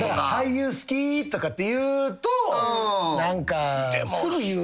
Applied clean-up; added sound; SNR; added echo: none; none; none; none.